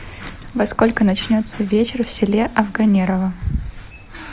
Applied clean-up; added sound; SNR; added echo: none; Ocean; 19 dB; none.